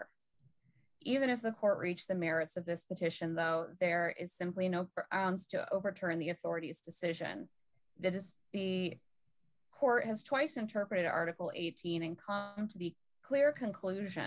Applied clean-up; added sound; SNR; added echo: none; none; none; none.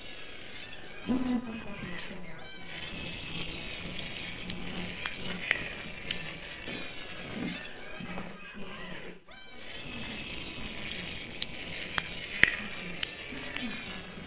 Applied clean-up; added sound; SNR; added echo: neural separator model SepFormer WHAMR!.